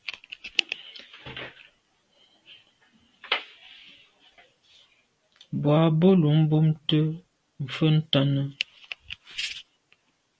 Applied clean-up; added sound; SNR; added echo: none; none; none; none.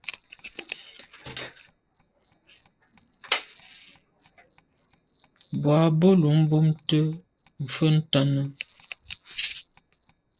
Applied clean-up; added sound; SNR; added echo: neural separator model SepFormer DNS4.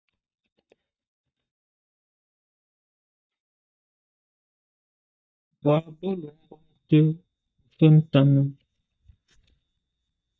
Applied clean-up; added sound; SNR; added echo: neural mask model DeepFilterNet 3.